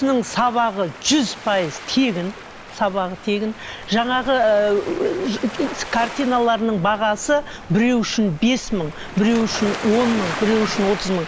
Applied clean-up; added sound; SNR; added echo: none; Waves, surf; 12 dB; none.